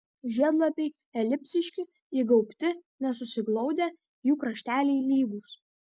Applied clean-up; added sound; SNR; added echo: none; none; none; none.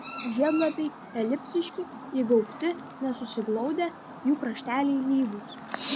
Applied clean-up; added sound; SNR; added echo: none; Chirp, tweet; 11 dB; none.